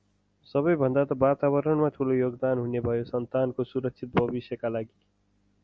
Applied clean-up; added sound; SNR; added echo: none; none; none; none.